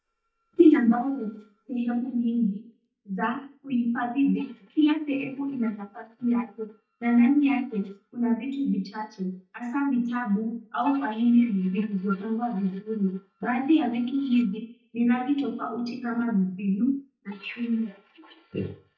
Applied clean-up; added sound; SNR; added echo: neural mask model DeepFilterNet 3.